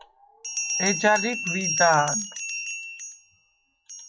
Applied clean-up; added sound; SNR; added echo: classical method log-MMSE.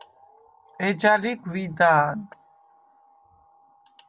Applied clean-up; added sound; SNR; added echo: none; none; none; none.